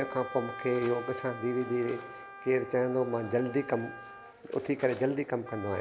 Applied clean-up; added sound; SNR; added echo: none; Wind instrument, woodwind instrument; 14 dB; none.